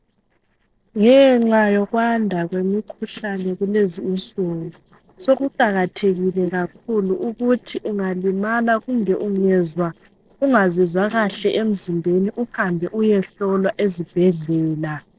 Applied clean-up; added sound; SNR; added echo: neural separator model SepFormer DNS4.